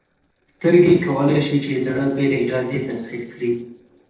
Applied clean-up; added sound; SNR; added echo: neural separator model SepFormer DNS4.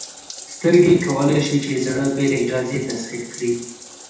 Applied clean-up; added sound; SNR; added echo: none; Bathtub (filling or washing); 17 dB; reverberation time 0.8 s.